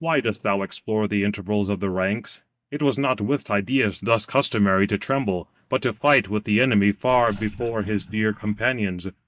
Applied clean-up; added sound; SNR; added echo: neural mask model DeepFilterNet 3.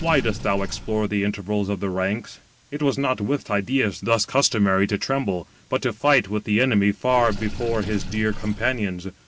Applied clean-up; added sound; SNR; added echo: none; Sink (filling or washing) / Water; 13 dB; none.